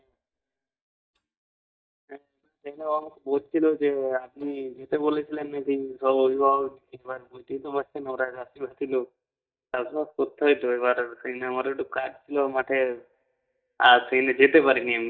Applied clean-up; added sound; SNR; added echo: neural mask model DeepFilterNet 3.